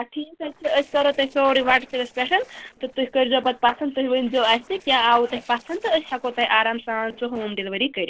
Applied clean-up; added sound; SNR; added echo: neural separator model SepFormer DNS4.